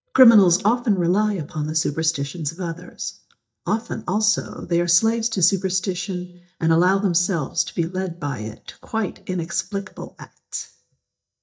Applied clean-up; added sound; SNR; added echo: neural mask model DeepFilterNet 3.